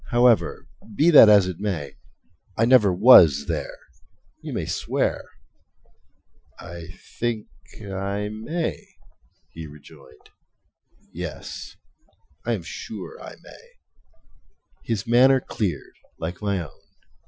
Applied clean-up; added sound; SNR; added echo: classical method Wiener filter.